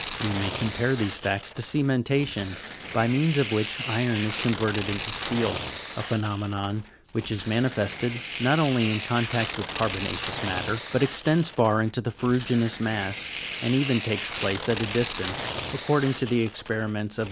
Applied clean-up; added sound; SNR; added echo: none; Tearing; 9 dB; none.